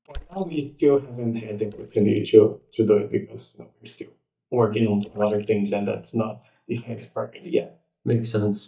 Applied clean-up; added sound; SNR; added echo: neural mask model DeepFilterNet 3.